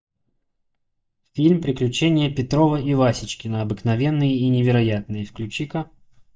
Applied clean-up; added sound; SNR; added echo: neural mask model DeepFilterNet 3.